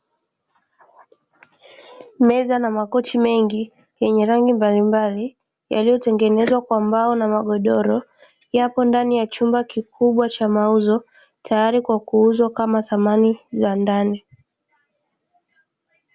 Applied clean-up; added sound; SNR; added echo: none; none; none; none.